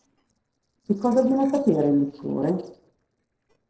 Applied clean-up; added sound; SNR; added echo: neural separator model SepFormer DNS4.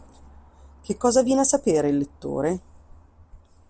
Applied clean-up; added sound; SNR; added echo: none; none; none; none.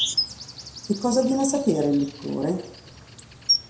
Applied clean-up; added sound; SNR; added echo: none; Insect; 5 dB; reverberation time 0.5 s.